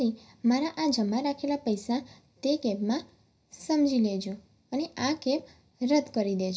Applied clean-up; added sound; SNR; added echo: none; none; none; reverberation time 0.4 s.